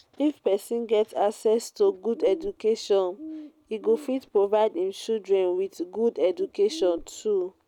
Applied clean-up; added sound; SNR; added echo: none; Bird; 19 dB; none.